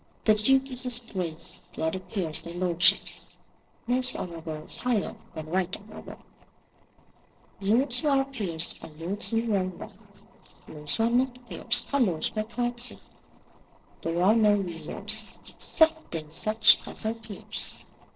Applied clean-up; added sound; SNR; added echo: neural separator model SepFormer DNS4.